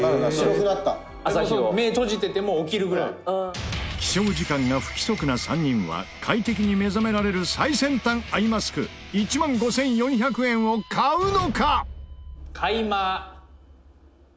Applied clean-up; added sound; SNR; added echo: none; none; none; none.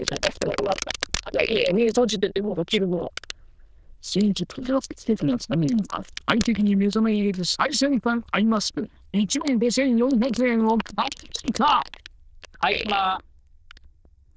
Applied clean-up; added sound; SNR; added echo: neural diffusion model UNIVERSE++.